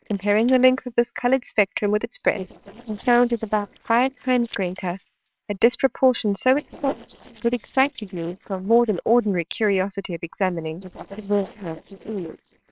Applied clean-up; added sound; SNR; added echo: neural separator model SepFormer WHAMR!.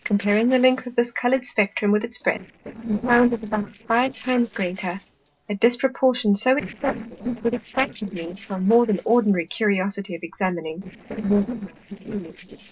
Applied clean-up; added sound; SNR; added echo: neural separator model SepFormer DNS4.